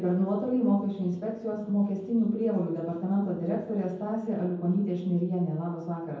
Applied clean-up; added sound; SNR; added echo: none; none; none; reverberation time 0.9 s.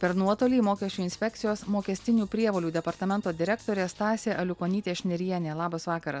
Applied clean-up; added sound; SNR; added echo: none; none; none; none.